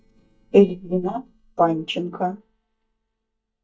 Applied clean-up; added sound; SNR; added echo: neural mask model DeepFilterNet 3.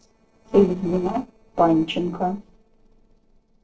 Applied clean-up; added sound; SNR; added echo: neural separator model SepFormer DNS4.